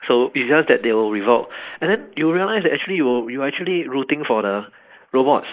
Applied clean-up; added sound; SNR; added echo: neural mask model Resemble Enhance denoiser.